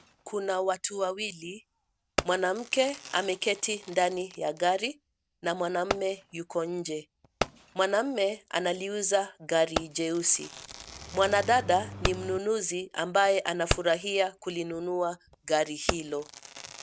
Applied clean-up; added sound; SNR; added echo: none; Fireworks + Engine starting; 10 dB; none.